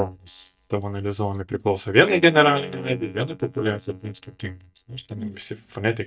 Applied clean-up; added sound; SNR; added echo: neural mask model DeepFilterNet 3.